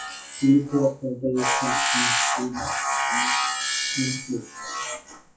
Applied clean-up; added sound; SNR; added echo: classical method WPE with log-MMSE.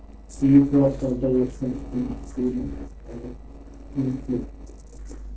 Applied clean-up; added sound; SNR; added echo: neural separator model SepFormer DNS4.